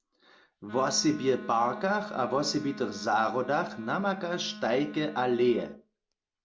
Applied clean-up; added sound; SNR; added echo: none; Wind instrument, woodwind instrument; 15 dB; none.